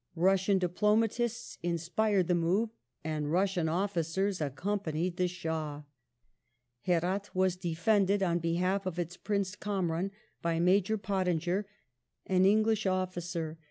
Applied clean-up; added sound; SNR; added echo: none; none; none; none.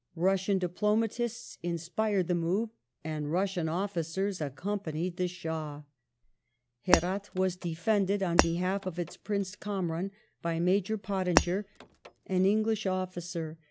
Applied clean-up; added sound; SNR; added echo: none; Shatter; 3 dB; none.